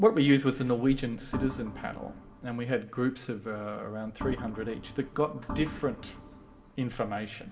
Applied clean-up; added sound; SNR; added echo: none; Organ; 10 dB; reverberation time 1.5 s.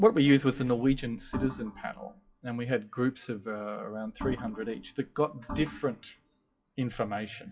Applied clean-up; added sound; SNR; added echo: classical method WPE with log-MMSE.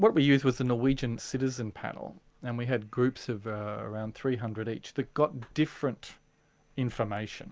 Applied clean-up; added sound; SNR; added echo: none; none; none; none.